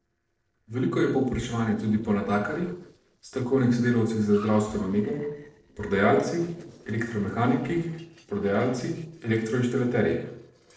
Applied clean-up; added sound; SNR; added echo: neural separator model SepFormer DNS4.